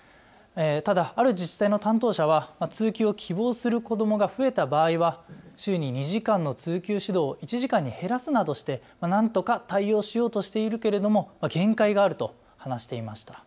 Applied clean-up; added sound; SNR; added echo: none; none; none; none.